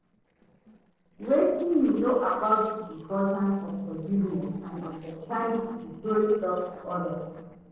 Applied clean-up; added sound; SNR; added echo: neural separator model SepFormer DNS4.